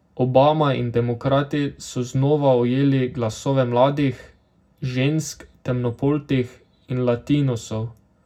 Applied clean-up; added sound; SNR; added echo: none; none; none; reverberation time 0.4 s.